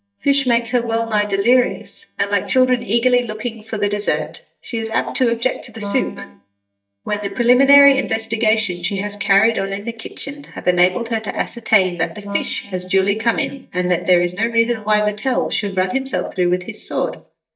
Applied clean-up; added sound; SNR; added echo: neural mask model DeepFilterNet 3.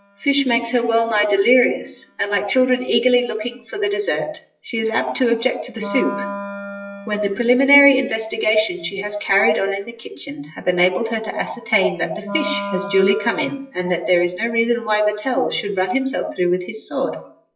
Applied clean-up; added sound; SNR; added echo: classical method WPE with log-MMSE.